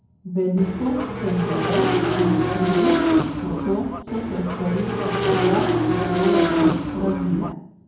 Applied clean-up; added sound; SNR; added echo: none; Motorcycle / Engine; -3 dB; reverberation time 0.9 s.